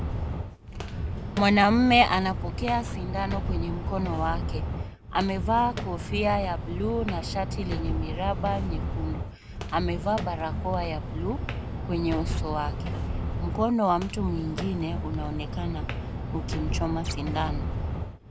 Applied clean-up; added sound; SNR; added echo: none; Walk, footsteps; 2 dB; none.